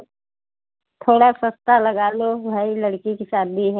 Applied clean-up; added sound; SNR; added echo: none; none; none; none.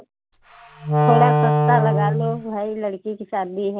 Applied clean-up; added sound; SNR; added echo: none; Wind instrument, woodwind instrument; -4 dB; none.